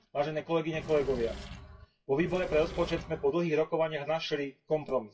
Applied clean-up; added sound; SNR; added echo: classical method WPE with log-MMSE.